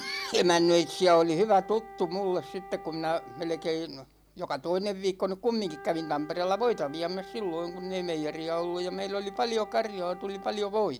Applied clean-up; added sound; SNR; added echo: none; Wind instrument, woodwind instrument; 17 dB; none.